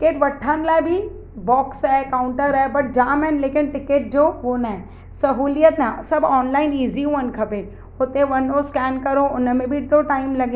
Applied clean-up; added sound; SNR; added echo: none; none; none; none.